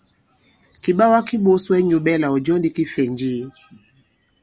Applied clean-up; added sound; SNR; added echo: none; none; none; none.